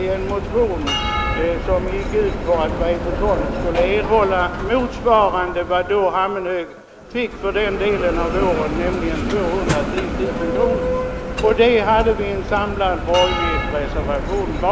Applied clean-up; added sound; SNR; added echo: none; Bell; 4 dB; none.